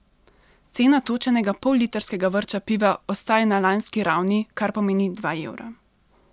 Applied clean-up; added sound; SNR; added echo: none; none; none; none.